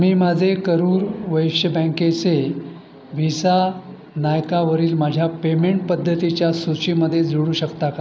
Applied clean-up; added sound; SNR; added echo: none; none; none; none.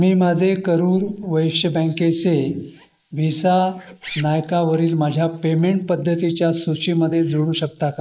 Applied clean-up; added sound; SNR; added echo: neural mask model Resemble Enhance denoiser.